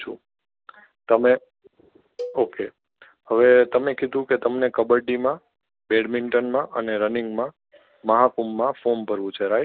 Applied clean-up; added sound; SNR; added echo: none; Cowbell; 17 dB; none.